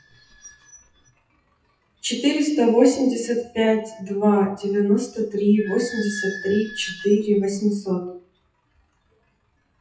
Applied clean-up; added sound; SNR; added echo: classical method WPE with log-MMSE.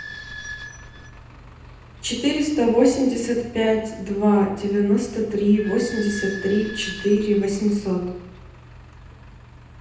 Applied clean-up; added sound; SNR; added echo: none; Squeak / Idling; 17 dB; reverberation time 0.9 s.